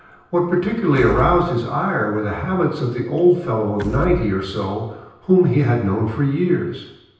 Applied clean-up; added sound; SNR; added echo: none; Door / Wood; 12 dB; reverberation time 0.9 s.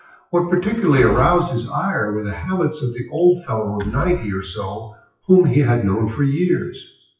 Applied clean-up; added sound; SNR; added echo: classical method WPE with log-MMSE.